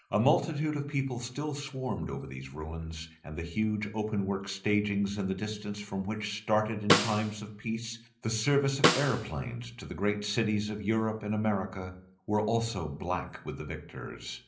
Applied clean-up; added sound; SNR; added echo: none; Snare drum; 0 dB; reverberation time 0.5 s.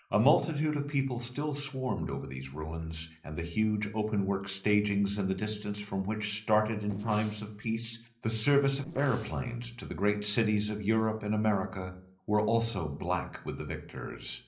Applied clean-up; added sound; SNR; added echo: neural separator model SepFormer DNS4.